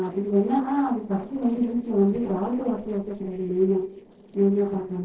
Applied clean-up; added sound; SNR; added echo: neural separator model SepFormer DNS4.